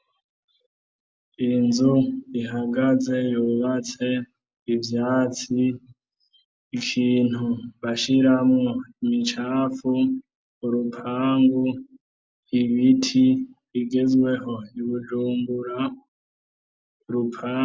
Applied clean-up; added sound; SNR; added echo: none; none; none; none.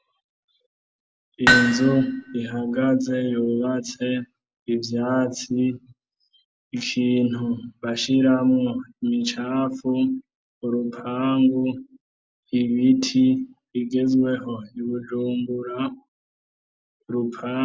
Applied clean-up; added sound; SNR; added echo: none; Hammer; -1 dB; none.